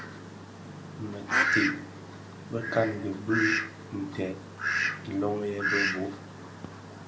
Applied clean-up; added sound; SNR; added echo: none; Fowl; -1 dB; none.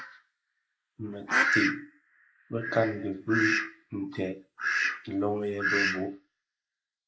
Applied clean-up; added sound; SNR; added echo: neural mask model Resemble Enhance denoiser.